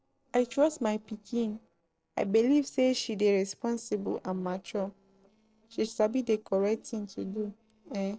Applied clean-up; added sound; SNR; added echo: neural separator model SepFormer DNS4.